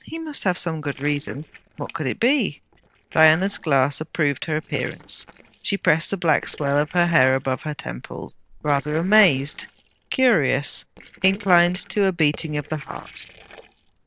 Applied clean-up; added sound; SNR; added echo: neural separator model SepFormer DNS4.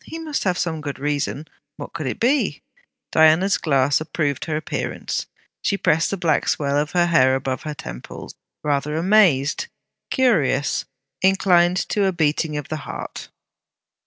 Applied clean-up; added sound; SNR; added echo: none; none; none; none.